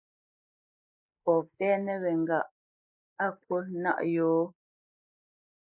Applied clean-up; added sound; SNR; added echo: neural mask model Resemble Enhance denoiser.